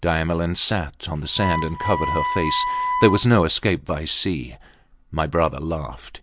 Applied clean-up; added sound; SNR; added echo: none; Wind instrument, woodwind instrument; 4 dB; none.